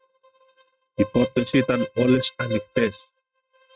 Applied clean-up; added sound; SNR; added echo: neural mask model RNNoise.